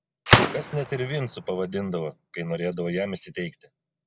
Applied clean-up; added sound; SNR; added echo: none; Gunshot, gunfire; -2 dB; none.